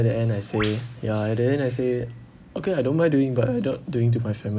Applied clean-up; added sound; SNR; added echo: none; Bird; 20 dB; none.